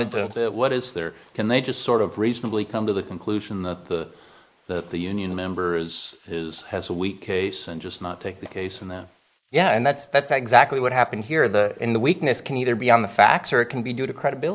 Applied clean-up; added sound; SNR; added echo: neural mask model Resemble Enhance denoiser.